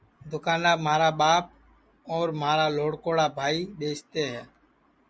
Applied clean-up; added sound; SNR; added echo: none; none; none; none.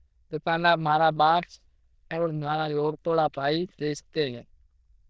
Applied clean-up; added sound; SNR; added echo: neural diffusion model UNIVERSE++.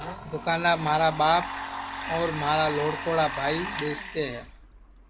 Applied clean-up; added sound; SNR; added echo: none; Domestic sounds, home sounds; 8 dB; none.